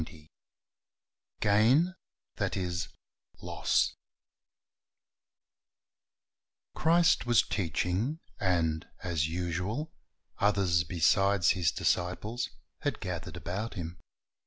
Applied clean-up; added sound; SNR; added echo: none; none; none; none.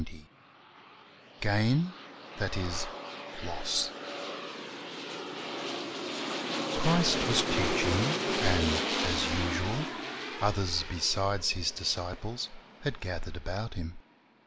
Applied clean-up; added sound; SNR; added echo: none; Aircraft; 3 dB; none.